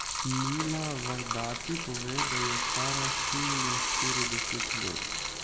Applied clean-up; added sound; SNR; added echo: none; Bathtub (filling or washing); -4 dB; none.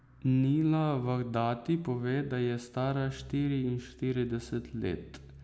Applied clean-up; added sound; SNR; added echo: none; none; none; none.